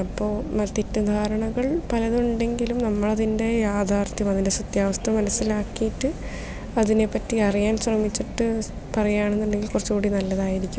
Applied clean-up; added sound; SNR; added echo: none; none; none; none.